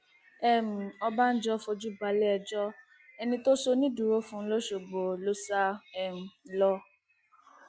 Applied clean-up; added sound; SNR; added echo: none; none; none; none.